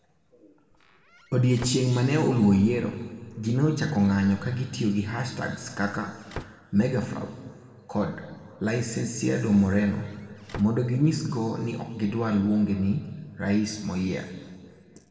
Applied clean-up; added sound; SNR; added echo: none; Squeak / Slam / Wood; 18 dB; reverberation time 1.8 s.